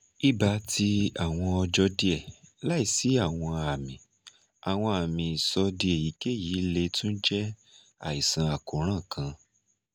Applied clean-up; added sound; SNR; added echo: none; none; none; none.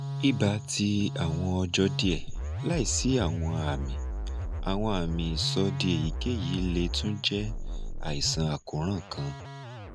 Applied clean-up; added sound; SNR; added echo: none; Musical instrument; 4 dB; none.